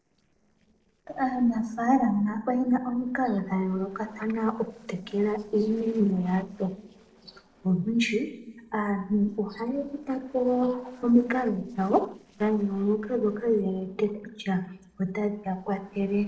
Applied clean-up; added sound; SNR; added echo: neural separator model SepFormer DNS4.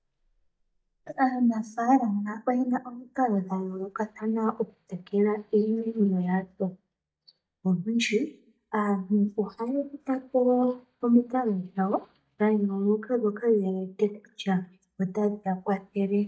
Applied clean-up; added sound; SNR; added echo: neural mask model DeepFilterNet 3.